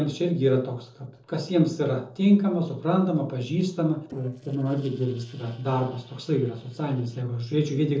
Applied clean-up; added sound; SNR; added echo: neural separator model SepFormer DNS4.